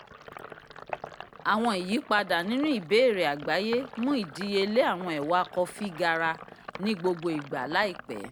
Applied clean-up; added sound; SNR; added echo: none; Sink (filling or washing); 15 dB; none.